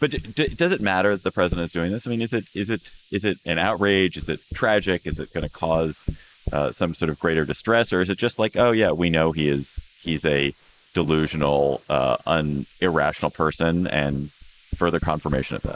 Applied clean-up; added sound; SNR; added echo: neural mask model Resemble Enhance denoiser.